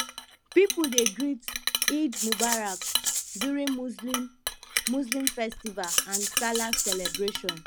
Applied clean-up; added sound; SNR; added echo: none; Chink, clink + Rattle (instrument); 1 dB; none.